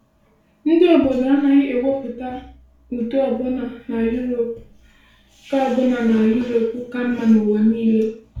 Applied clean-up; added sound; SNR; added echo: none; none; none; reverberation time 0.4 s.